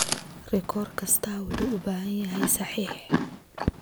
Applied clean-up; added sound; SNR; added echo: none; Chewing, mastication; 4 dB; none.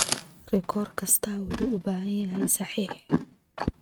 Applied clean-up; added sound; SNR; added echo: neural mask model RNNoise.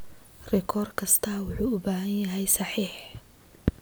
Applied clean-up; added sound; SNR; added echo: none; none; none; none.